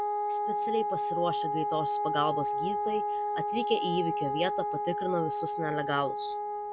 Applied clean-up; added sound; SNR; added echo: none; Wind instrument, woodwind instrument; -2 dB; none.